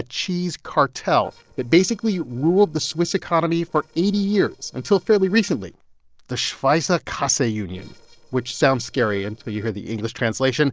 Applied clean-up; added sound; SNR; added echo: neural separator model SepFormer DNS4.